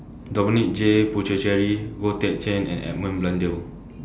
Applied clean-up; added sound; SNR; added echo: none; none; none; none.